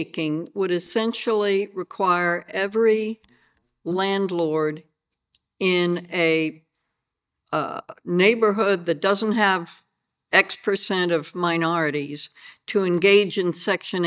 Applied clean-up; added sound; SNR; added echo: neural mask model DeepFilterNet 3.